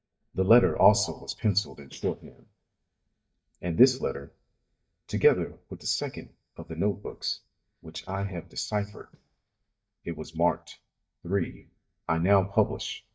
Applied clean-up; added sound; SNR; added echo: neural mask model DeepFilterNet 3.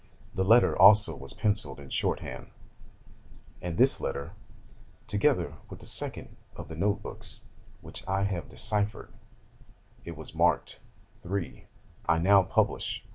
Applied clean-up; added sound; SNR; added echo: none; none; none; none.